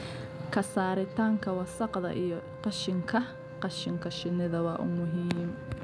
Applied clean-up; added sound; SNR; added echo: none; Wind instrument, woodwind instrument; 14 dB; none.